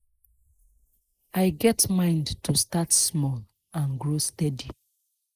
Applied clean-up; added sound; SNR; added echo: neural mask model Resemble Enhance denoiser.